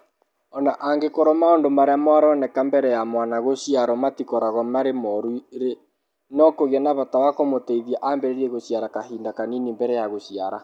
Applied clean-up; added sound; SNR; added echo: none; none; none; none.